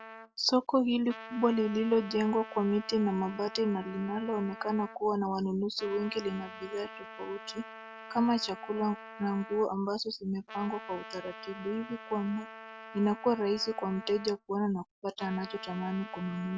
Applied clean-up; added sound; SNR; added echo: none; Trumpet; 15 dB; none.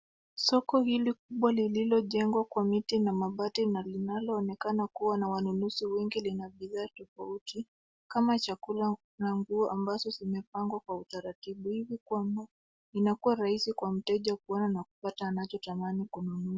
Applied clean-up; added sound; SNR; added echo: none; none; none; none.